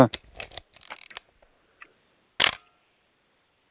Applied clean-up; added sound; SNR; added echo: none; Camera; 2 dB; none.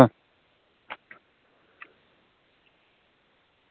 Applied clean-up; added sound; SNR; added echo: none; none; none; none.